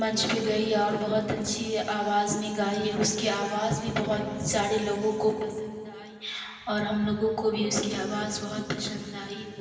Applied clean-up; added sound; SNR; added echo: none; Electric guitar / Strum; 12 dB; reverberation time 2.5 s.